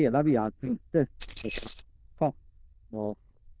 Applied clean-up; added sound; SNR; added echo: neural diffusion model UNIVERSE++.